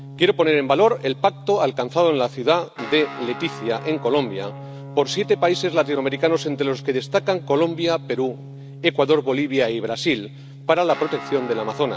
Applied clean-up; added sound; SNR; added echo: none; Guitar; 15 dB; none.